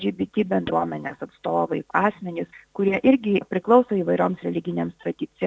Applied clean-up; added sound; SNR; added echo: none; none; none; none.